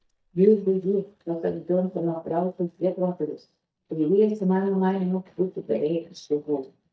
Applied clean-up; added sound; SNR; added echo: neural mask model DeepFilterNet 3.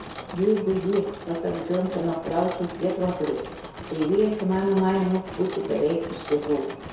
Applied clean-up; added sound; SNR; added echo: none; Mechanisms; 12 dB; reverberation time 0.7 s.